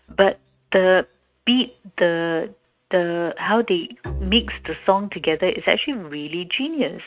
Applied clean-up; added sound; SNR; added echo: neural mask model RNNoise.